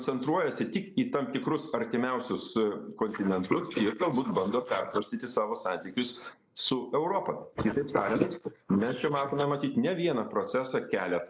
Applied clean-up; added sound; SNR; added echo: neural mask model Resemble Enhance denoiser.